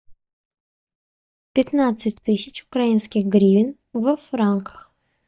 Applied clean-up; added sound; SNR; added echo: neural mask model DeepFilterNet 3.